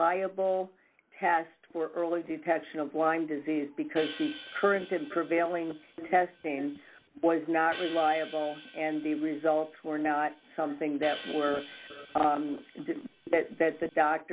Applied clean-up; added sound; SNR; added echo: none; Hi-hat; 14 dB; none.